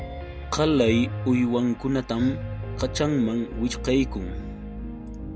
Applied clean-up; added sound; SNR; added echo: none; Piano; 8 dB; none.